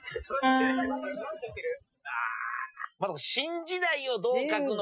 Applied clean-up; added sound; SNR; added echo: classical method Wiener filter.